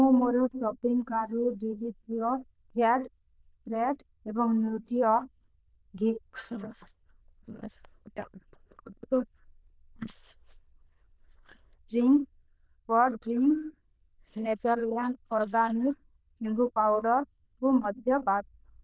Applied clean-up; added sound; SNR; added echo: neural diffusion model UNIVERSE++.